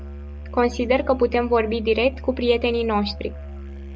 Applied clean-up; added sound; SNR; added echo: none; Musical instrument; 11 dB; none.